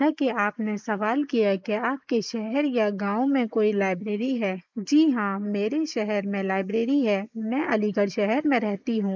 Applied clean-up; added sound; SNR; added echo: neural mask model Resemble Enhance denoiser.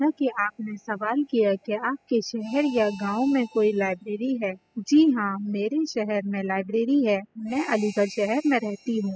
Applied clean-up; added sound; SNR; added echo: classical method spectral subtraction.